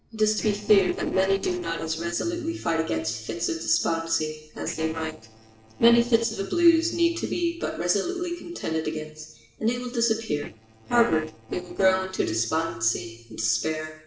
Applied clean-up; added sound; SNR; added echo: neural separator model SepFormer DNS4.